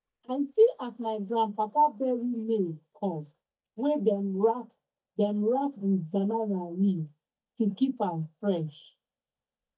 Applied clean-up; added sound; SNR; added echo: neural mask model DeepFilterNet 3.